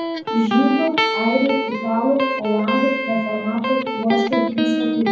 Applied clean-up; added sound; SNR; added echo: none; Electric guitar; 3 dB; reverberation time 0.7 s.